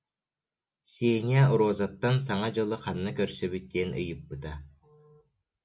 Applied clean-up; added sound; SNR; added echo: none; none; none; none.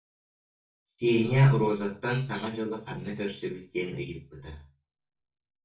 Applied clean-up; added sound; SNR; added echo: neural mask model DeepFilterNet 3.